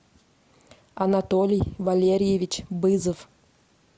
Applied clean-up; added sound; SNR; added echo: none; none; none; none.